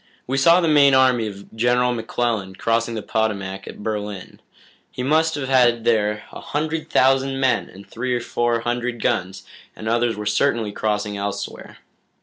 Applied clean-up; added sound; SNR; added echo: none; none; none; none.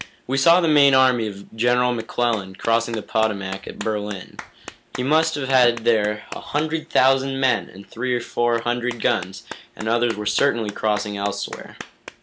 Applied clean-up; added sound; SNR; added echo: none; Clapping; 18 dB; none.